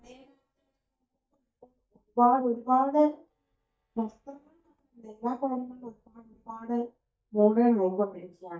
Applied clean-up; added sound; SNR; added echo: neural mask model DeepFilterNet 3.